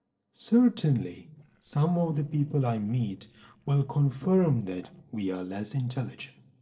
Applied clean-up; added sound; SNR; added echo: neural separator model SepFormer DNS4.